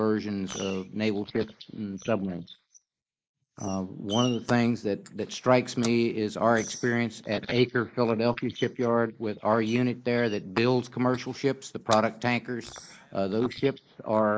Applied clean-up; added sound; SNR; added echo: neural mask model Resemble Enhance denoiser.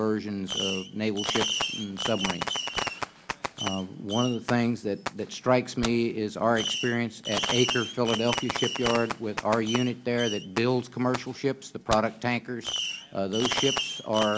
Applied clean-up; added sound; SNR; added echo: none; Fireworks; 5 dB; none.